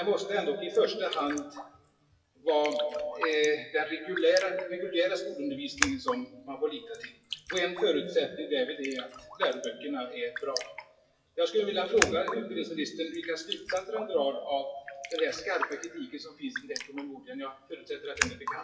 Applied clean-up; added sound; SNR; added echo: classical method WPE with log-MMSE.